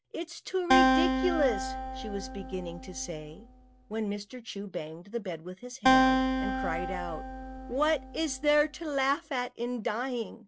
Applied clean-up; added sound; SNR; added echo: none; Acoustic guitar; -2 dB; none.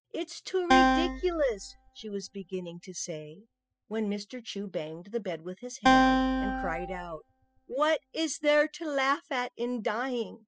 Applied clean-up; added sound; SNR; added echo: classical method spectral subtraction.